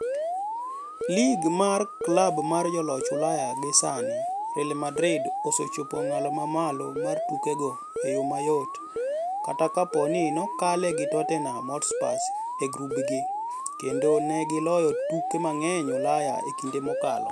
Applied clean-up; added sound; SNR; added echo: none; Alarm; 2 dB; none.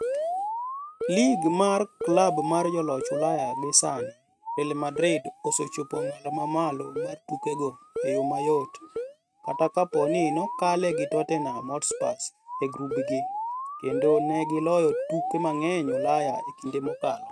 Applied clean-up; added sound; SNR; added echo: neural mask model RNNoise.